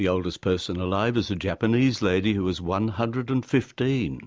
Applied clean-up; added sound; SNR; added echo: none; none; none; none.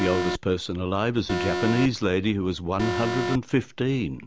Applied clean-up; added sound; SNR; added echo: none; Alarm; 6 dB; none.